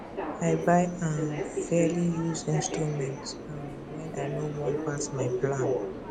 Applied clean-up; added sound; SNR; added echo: none; Subway, metro, underground; 3 dB; none.